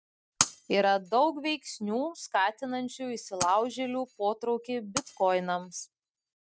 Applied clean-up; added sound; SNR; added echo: neural mask model RNNoise.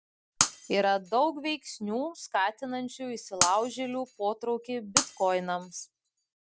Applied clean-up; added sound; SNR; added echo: none; Shatter; 3 dB; none.